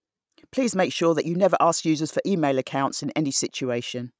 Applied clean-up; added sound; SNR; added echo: none; none; none; none.